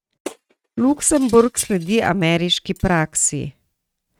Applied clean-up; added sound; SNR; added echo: neural mask model RNNoise.